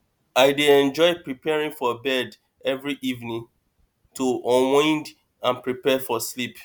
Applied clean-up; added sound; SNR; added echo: none; none; none; none.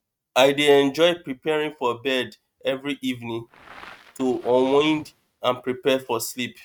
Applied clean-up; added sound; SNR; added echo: neural mask model RNNoise.